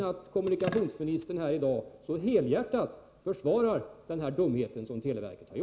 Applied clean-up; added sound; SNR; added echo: none; none; none; none.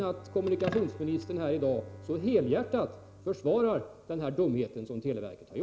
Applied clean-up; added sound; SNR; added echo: none; Bowed string instrument; 19 dB; none.